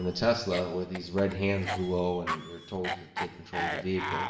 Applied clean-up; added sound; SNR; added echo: none; Cough; 6 dB; reverberation time 1.0 s.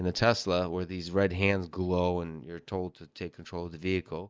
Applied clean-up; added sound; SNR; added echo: none; none; none; none.